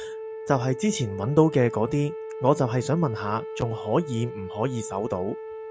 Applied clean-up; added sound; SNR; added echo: none; Wind instrument, woodwind instrument; 10 dB; none.